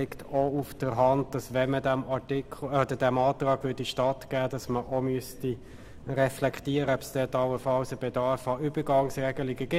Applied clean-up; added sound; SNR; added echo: none; Thunder; 19 dB; none.